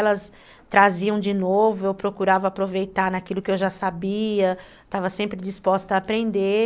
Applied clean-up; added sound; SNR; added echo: none; none; none; none.